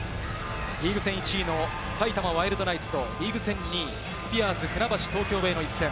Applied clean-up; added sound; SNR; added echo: none; Telephone; 17 dB; none.